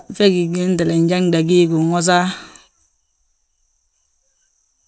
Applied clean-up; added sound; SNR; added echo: none; none; none; none.